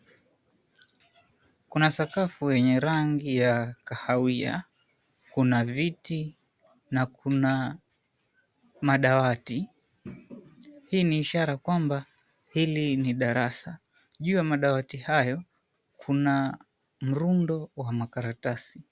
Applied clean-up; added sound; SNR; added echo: none; none; none; none.